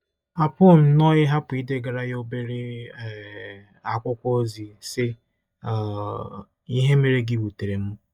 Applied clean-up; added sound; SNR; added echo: neural mask model DeepFilterNet 3.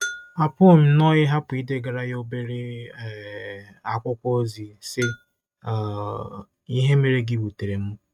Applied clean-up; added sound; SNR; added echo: neural mask model RNNoise.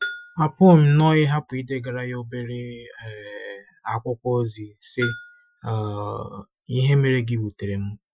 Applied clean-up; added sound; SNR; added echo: classical method Wiener filter.